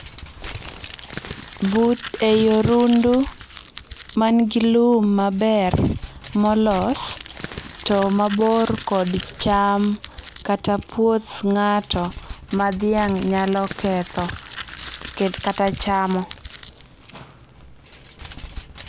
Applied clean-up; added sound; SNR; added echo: none; Crumpling, crinkling; 14 dB; none.